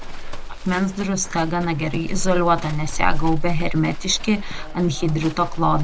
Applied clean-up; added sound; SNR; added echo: none; Livestock, farm animals, working animals; 1 dB; none.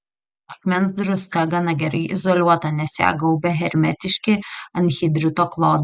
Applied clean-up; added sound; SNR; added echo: none; none; none; none.